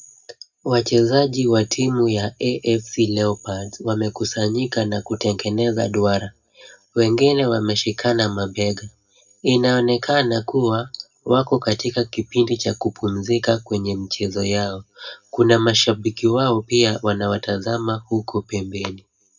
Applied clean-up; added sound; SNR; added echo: none; none; none; reverberation time 0.2 s.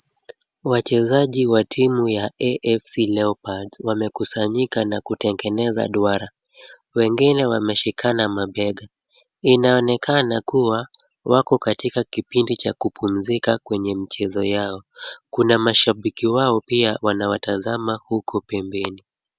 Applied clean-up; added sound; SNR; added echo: none; none; none; none.